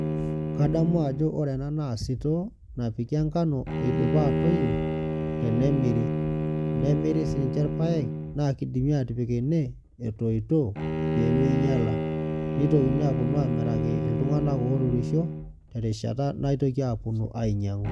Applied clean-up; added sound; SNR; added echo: none; Bowed string instrument; 3 dB; none.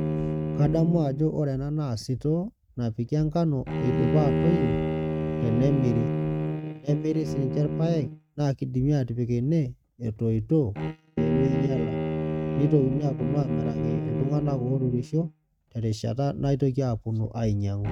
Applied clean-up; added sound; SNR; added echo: neural mask model RNNoise.